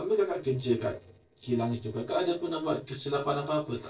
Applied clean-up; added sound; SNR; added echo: neural separator model SepFormer DNS4.